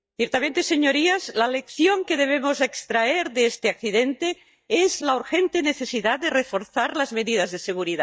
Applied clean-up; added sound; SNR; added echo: neural mask model DeepFilterNet 3.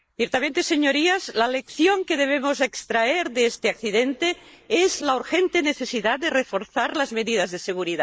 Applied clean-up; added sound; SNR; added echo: neural mask model Resemble Enhance denoiser.